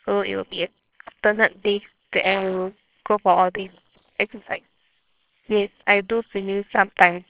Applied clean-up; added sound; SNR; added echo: neural separator model SepFormer WHAMR!.